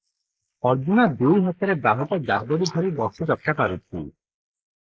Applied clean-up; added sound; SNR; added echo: neural mask model Resemble Enhance denoiser.